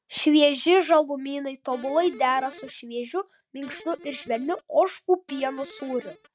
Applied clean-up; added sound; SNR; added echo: neural mask model RNNoise.